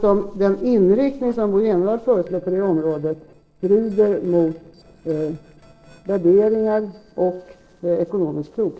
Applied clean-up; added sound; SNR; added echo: neural separator model SepFormer DNS4.